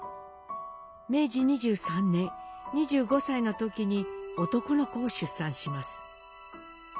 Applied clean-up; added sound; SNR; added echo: none; none; none; none.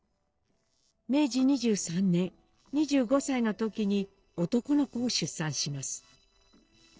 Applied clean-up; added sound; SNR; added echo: neural separator model SepFormer DNS4.